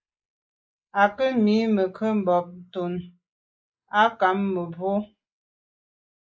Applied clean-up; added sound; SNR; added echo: neural mask model Resemble Enhance denoiser.